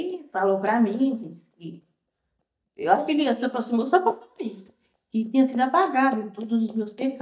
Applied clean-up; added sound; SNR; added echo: neural mask model DeepFilterNet 3.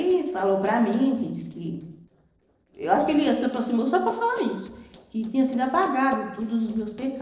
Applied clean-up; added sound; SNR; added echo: neural separator model SepFormer DNS4.